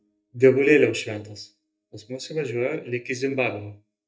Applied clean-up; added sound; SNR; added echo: neural mask model DeepFilterNet 3.